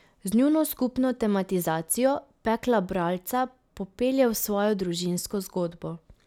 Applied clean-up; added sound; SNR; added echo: none; none; none; none.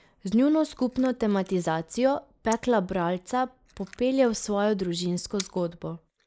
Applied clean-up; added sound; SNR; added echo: neural mask model Resemble Enhance denoiser.